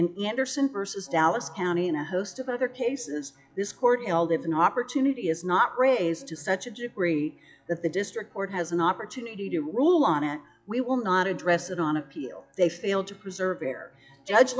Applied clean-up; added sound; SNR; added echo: classical method log-MMSE.